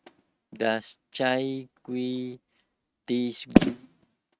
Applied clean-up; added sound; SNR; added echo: neural mask model RNNoise.